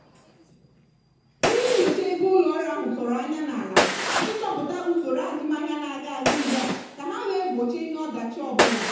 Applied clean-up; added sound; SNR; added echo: none; Gunshot, gunfire; 3 dB; reverberation time 0.9 s.